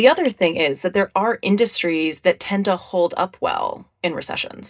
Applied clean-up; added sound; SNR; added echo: neural mask model DeepFilterNet 3.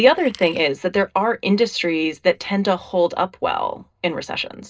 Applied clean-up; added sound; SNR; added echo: neural separator model SepFormer DNS4.